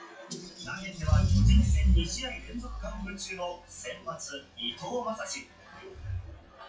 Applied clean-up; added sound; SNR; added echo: classical method WPE with log-MMSE.